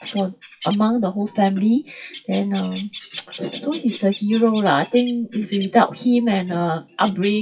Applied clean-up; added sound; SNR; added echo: classical method WPE with log-MMSE.